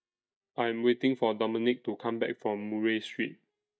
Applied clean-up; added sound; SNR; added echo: neural mask model DeepFilterNet 3.